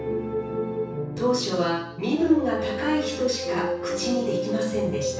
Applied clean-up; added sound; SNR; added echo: none; Bowed string instrument; 19 dB; reverberation time 0.6 s.